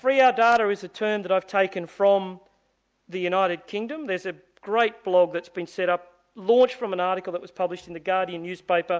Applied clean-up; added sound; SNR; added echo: none; none; none; none.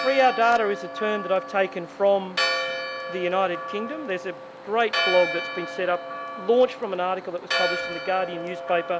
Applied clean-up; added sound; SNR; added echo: none; Church bell; 6 dB; none.